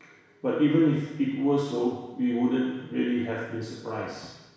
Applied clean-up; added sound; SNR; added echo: none; none; none; reverberation time 1.1 s.